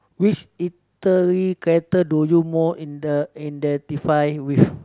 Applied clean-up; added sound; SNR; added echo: none; none; none; none.